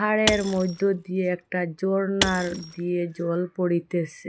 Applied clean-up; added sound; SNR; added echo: none; Shatter / Crushing; 8 dB; none.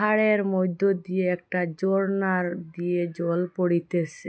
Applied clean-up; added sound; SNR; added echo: none; none; none; none.